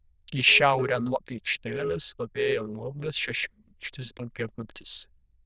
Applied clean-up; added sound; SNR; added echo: neural diffusion model UNIVERSE++.